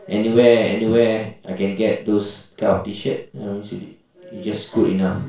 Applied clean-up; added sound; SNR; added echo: none; none; none; reverberation time 0.3 s.